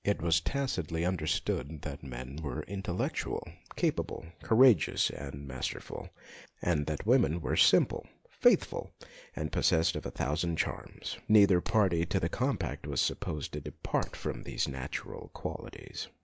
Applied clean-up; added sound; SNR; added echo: neural mask model Resemble Enhance denoiser.